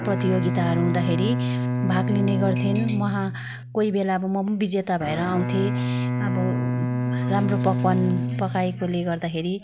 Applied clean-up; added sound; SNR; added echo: none; Bowed string instrument; 1 dB; none.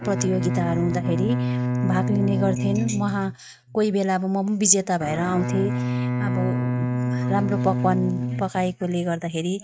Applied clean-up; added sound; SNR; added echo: neural mask model RNNoise.